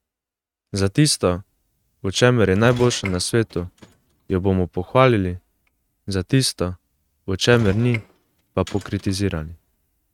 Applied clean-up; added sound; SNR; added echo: neural mask model RNNoise.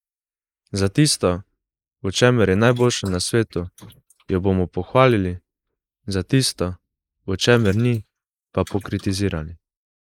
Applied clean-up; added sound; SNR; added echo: neural mask model Resemble Enhance denoiser.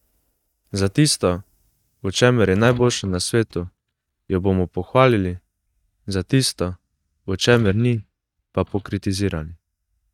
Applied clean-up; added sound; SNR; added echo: neural mask model DeepFilterNet 3.